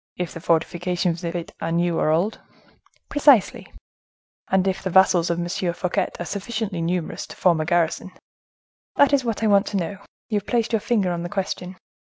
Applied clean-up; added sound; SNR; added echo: none; none; none; none.